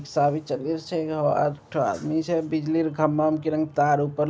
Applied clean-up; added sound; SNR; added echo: none; none; none; none.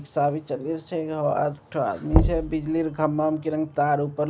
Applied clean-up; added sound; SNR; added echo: none; Knock; 2 dB; none.